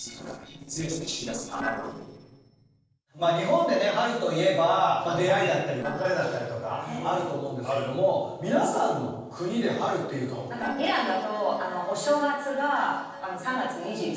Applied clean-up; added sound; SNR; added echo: neural separator model SepFormer DNS4.